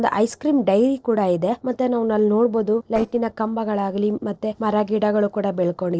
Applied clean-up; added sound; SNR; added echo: neural separator model SepFormer DNS4.